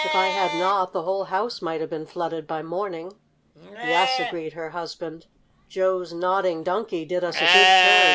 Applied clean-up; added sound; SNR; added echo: none; Livestock, farm animals, working animals; -1 dB; none.